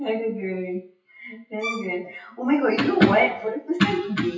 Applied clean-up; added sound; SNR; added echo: classical method WPE with log-MMSE.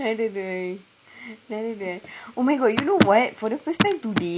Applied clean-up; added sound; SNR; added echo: none; none; none; none.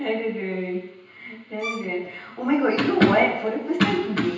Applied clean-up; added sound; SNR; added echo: none; Bowed string instrument; 12 dB; reverberation time 0.9 s.